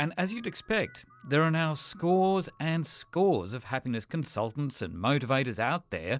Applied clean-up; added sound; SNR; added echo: none; none; none; none.